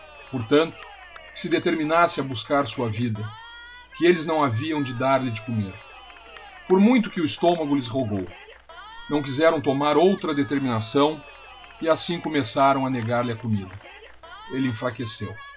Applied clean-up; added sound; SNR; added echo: none; Cheering; 20 dB; none.